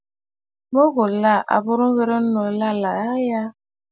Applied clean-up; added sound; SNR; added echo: none; none; none; none.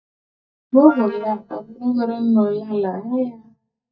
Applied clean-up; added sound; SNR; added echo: neural mask model DeepFilterNet 3.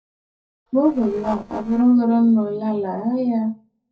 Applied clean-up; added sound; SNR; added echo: neural separator model SepFormer DNS4.